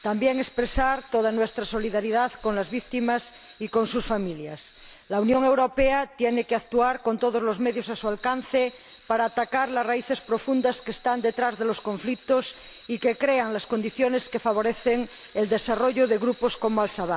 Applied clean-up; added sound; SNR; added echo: none; Tools; 15 dB; none.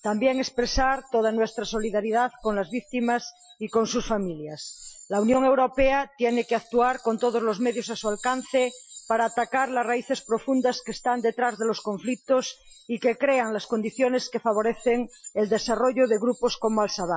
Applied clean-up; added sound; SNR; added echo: classical method Wiener filter.